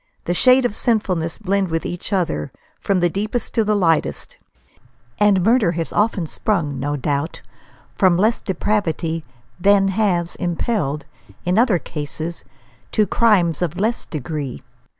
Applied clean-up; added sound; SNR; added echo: none; none; none; none.